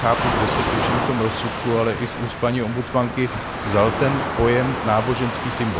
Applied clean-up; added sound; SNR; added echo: none; Waves, surf; 3 dB; none.